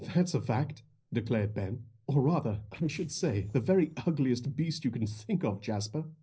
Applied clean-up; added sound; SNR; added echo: neural separator model SepFormer DNS4.